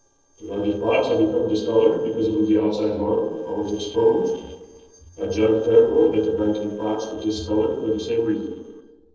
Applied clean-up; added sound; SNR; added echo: neural separator model SepFormer DNS4.